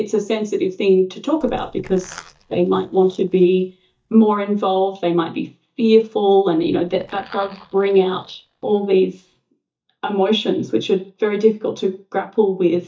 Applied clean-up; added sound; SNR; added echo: neural mask model DeepFilterNet 3.